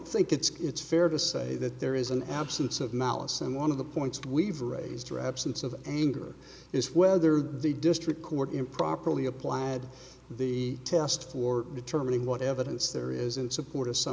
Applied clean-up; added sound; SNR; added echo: none; none; none; none.